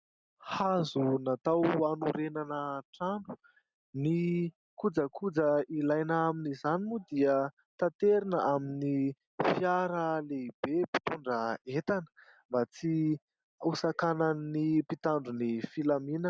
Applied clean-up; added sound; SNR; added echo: none; none; none; none.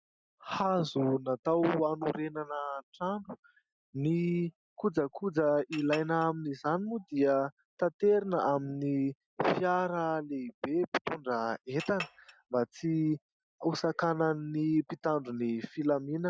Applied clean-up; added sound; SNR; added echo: classical method Wiener filter.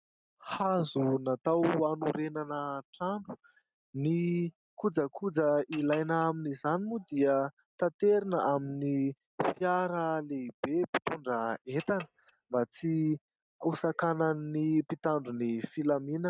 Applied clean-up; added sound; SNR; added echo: neural mask model RNNoise.